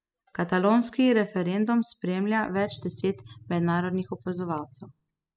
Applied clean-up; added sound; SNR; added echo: classical method spectral subtraction.